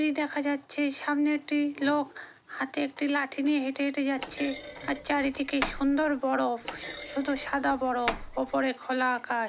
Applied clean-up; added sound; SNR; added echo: none; Thump, thud; 9 dB; none.